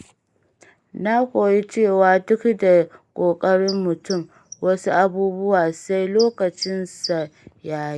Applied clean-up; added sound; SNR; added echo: neural mask model Resemble Enhance denoiser.